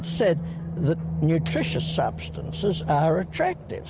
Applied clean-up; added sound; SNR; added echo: none; Coin (dropping); 13 dB; none.